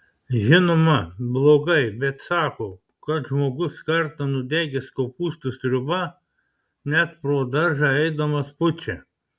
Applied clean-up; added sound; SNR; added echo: none; none; none; none.